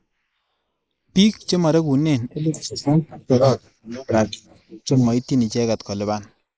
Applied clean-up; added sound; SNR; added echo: neural mask model Resemble Enhance denoiser.